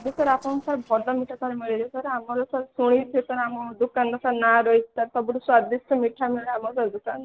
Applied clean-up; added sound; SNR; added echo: neural separator model SepFormer DNS4.